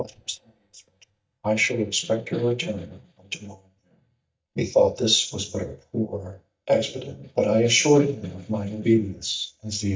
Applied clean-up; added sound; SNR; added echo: neural mask model DeepFilterNet 3.